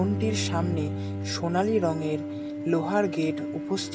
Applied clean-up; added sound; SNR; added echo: none; Bowed string instrument; 4 dB; none.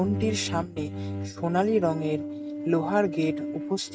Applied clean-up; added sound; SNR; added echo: neural mask model RNNoise.